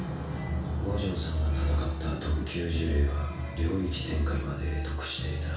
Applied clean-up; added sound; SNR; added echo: none; Whoosh, swoosh, swish; 14 dB; reverberation time 0.6 s.